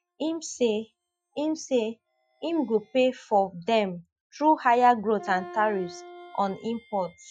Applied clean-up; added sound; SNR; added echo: classical method Wiener filter.